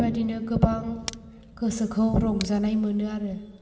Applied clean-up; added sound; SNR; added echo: none; Tick; 19 dB; reverberation time 1.9 s.